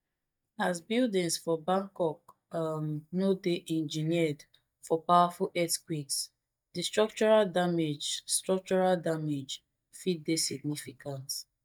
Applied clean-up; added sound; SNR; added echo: neural mask model DeepFilterNet 3.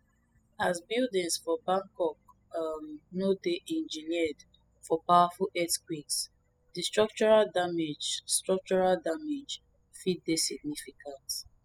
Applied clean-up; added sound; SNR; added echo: classical method spectral subtraction.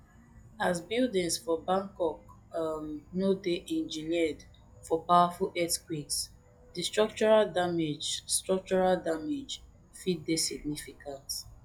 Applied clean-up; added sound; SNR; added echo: classical method log-MMSE.